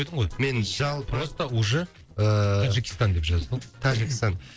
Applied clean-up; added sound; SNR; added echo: neural separator model SepFormer DNS4.